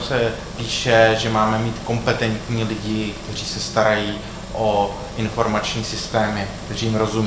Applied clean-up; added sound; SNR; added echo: none; Engine; 12 dB; reverberation time 0.6 s.